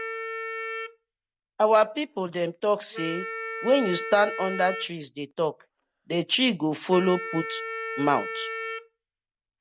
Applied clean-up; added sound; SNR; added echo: none; Wind instrument, woodwind instrument; 9 dB; none.